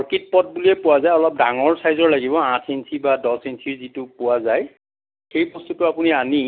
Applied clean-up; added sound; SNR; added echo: none; none; none; none.